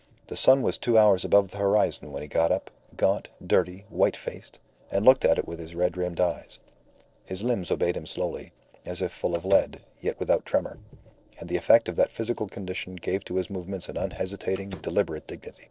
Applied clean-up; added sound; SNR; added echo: neural separator model SepFormer DNS4.